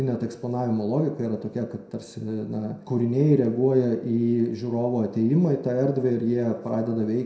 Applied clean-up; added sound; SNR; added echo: none; none; none; reverberation time 0.6 s.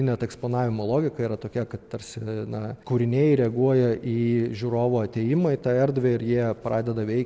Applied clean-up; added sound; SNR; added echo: none; none; none; none.